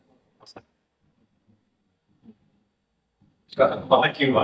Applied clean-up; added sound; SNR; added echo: neural mask model DeepFilterNet 3.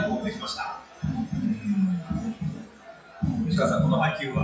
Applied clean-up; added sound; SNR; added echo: classical method WPE with log-MMSE.